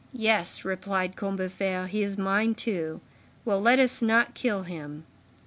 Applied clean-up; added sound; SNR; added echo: none; none; none; none.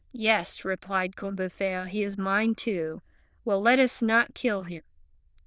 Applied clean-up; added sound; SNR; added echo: neural diffusion model UNIVERSE++.